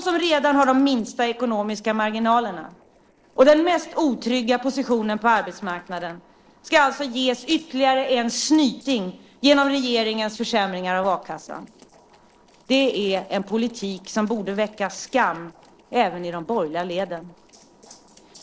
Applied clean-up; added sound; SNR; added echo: neural separator model SepFormer DNS4.